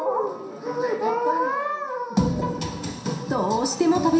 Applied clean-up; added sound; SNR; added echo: none; none; none; reverberation time 0.7 s.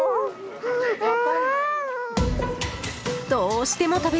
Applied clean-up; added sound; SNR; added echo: none; none; none; none.